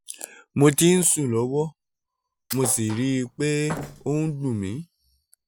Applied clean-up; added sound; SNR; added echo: none; Thump, thud; 13 dB; none.